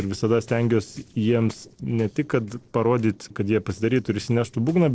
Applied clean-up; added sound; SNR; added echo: neural separator model SepFormer DNS4.